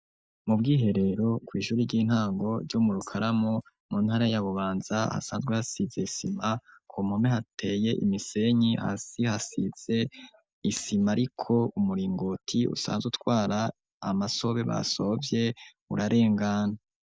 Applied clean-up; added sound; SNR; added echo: neural mask model DeepFilterNet 3.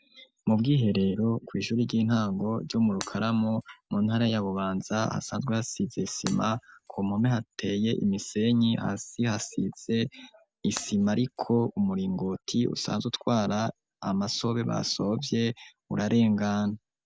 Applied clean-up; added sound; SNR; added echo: none; Shatter; 18 dB; none.